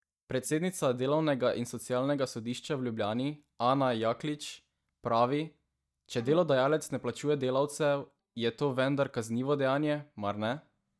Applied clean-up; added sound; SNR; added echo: neural mask model DeepFilterNet 3.